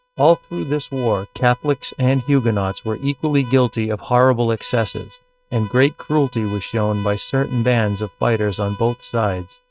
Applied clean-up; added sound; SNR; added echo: neural mask model RNNoise.